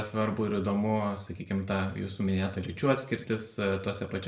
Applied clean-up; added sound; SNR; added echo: none; none; none; reverberation time 0.4 s.